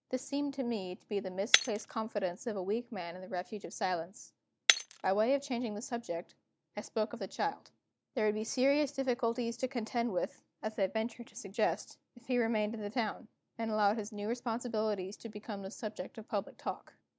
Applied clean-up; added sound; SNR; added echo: none; Shatter; 4 dB; none.